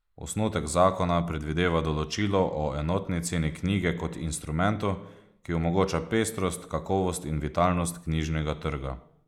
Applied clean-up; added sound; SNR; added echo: neural mask model Resemble Enhance denoiser.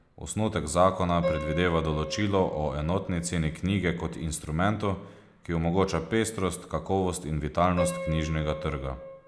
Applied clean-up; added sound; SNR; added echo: none; Piano; 12 dB; none.